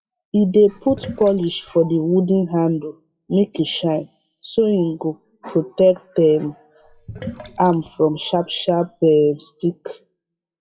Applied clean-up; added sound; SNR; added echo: classical method WPE with log-MMSE.